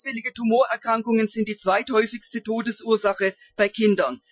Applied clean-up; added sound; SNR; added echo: classical method Wiener filter.